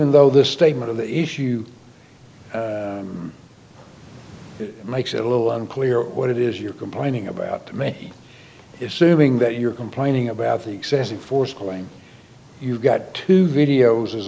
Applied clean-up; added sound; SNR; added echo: none; none; none; none.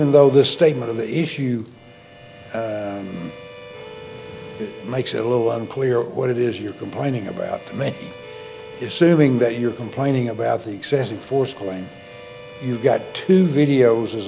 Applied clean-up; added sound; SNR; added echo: none; Harmonica; 18 dB; none.